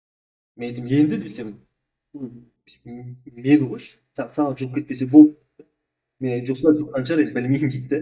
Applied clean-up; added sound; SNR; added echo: neural mask model DeepFilterNet 3.